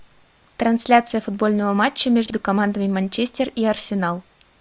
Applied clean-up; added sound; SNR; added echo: none; none; none; none.